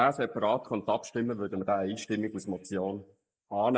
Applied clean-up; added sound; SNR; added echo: neural mask model Resemble Enhance denoiser.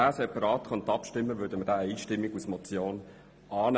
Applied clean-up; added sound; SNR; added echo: none; none; none; none.